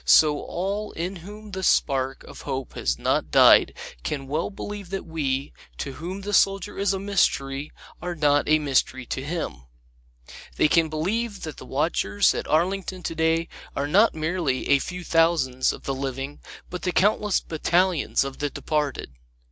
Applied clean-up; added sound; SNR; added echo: none; none; none; none.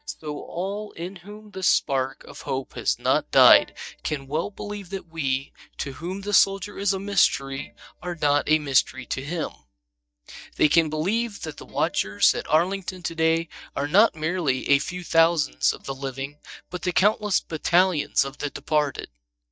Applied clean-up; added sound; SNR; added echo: neural mask model DeepFilterNet 3.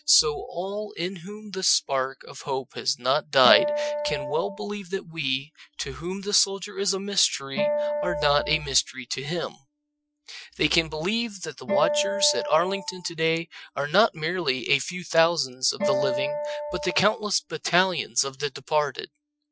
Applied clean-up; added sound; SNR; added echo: classical method Wiener filter.